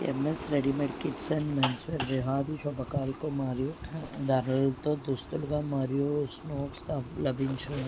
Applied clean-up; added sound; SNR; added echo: none; Zipper (clothing); 15 dB; none.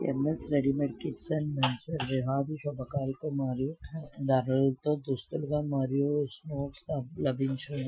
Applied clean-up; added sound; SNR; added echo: classical method Wiener filter.